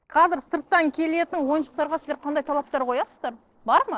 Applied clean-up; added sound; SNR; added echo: neural separator model SepFormer DNS4.